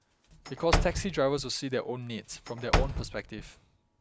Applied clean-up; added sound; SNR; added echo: none; Slam / Wood; 0 dB; none.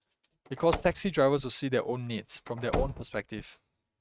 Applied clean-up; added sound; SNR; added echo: neural mask model RNNoise.